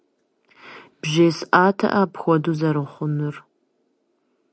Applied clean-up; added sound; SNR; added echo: none; none; none; none.